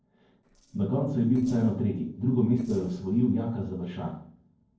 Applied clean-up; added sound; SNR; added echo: neural separator model SepFormer DNS4.